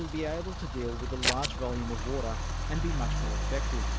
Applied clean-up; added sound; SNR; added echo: none; Idling / Engine starting / Accelerating, revving, vroom / Car + Scissors; -5 dB; none.